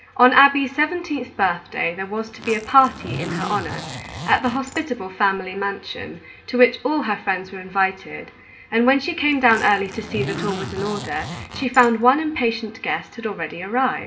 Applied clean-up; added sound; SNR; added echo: none; Zipper (clothing); 12 dB; reverberation time 0.8 s.